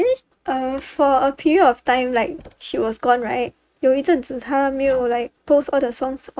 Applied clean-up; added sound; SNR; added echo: neural mask model RNNoise.